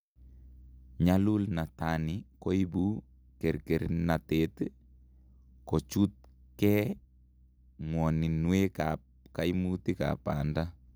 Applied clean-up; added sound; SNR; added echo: none; none; none; none.